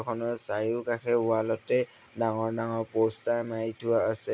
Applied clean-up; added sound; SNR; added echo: none; none; none; none.